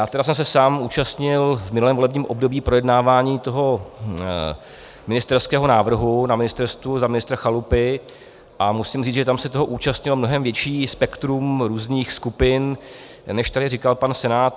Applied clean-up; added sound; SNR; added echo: none; none; none; none.